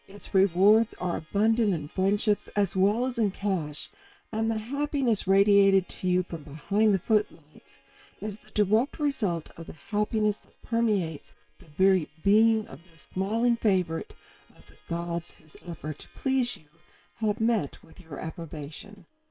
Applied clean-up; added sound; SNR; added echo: neural separator model SepFormer WHAM!.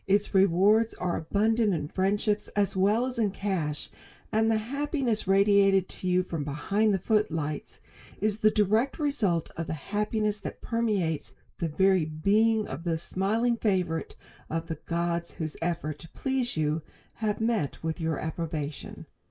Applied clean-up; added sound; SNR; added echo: neural mask model Resemble Enhance denoiser.